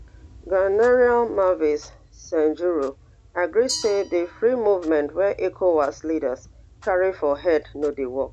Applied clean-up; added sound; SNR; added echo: none; Glass + Clock; 19 dB; none.